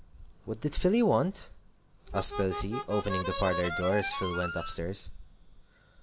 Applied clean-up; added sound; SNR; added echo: none; Harmonica; 5 dB; none.